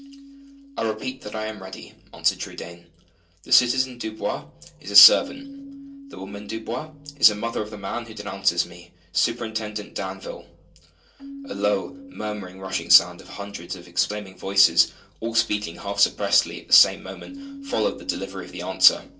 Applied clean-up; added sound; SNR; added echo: none; Keyboard (musical); 18 dB; reverberation time 0.2 s.